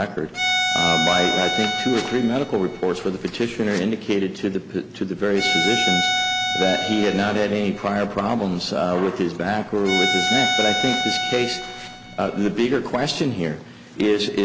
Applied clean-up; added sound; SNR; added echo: none; Bowed string instrument; 2 dB; none.